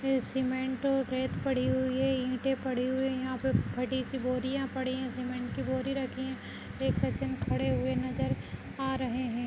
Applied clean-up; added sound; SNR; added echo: none; none; none; none.